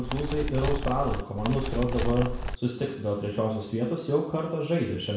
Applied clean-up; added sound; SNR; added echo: none; Animal; 2 dB; reverberation time 0.7 s.